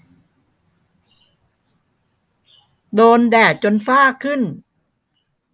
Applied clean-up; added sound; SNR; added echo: none; none; none; none.